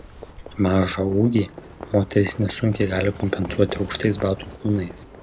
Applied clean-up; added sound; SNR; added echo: none; Livestock, farm animals, working animals; 15 dB; none.